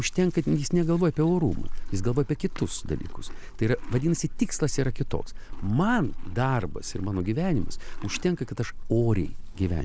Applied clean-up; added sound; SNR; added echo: none; Livestock, farm animals, working animals; 4 dB; none.